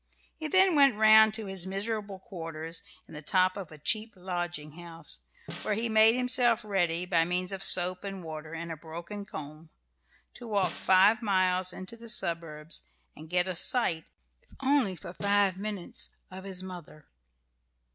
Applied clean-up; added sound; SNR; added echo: none; Snare drum; 16 dB; none.